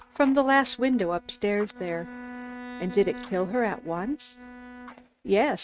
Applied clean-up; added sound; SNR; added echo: neural mask model RNNoise.